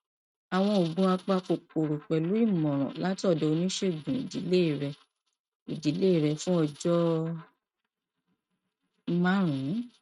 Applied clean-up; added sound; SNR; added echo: neural mask model RNNoise.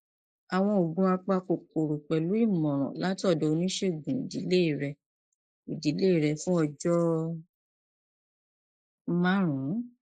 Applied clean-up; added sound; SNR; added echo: neural mask model Resemble Enhance denoiser.